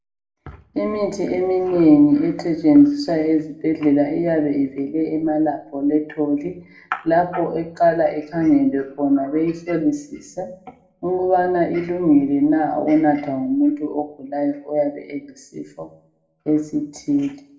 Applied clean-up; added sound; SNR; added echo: none; none; none; reverberation time 0.4 s.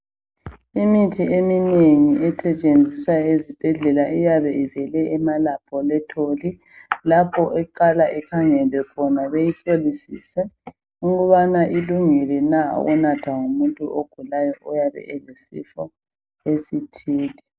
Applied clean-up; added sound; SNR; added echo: none; none; none; none.